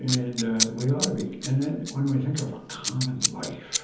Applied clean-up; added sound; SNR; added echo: none; Scissors; 5 dB; reverberation time 1.3 s.